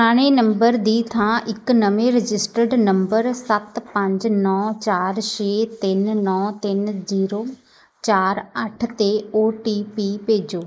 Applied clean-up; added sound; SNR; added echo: neural mask model Resemble Enhance denoiser.